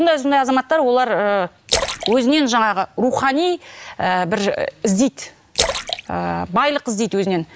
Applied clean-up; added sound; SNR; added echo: none; Splash, splatter; 9 dB; none.